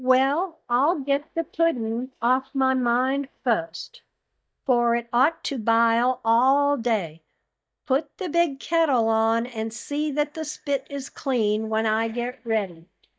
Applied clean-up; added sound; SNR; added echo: neural mask model DeepFilterNet 3.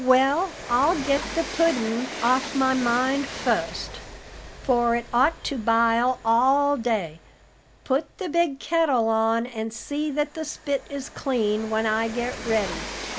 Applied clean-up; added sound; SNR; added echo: none; Train; 13 dB; none.